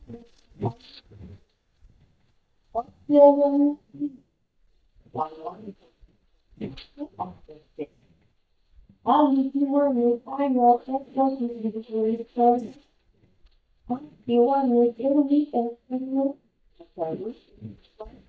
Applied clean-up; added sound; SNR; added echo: neural mask model DeepFilterNet 3.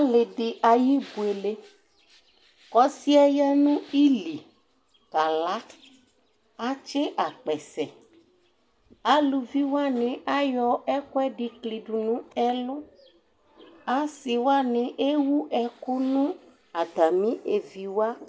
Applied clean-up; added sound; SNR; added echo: none; none; none; none.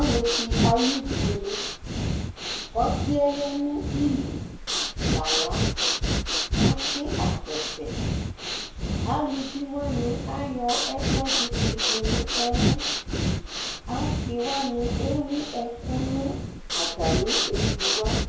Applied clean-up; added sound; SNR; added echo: none; Breathing; -3 dB; reverberation time 0.6 s.